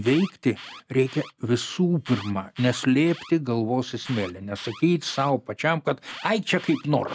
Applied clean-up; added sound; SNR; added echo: none; Alarm; 19 dB; none.